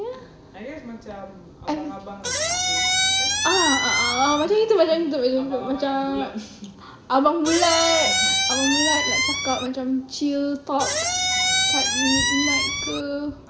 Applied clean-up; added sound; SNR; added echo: none; Squeak; -2 dB; reverberation time 1.3 s.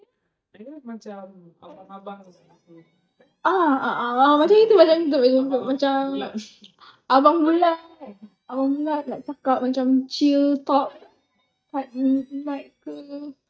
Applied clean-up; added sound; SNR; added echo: neural mask model DeepFilterNet 3.